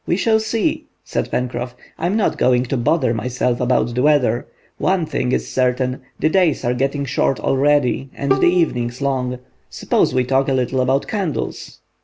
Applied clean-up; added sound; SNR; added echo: none; Bowed string instrument; 9 dB; none.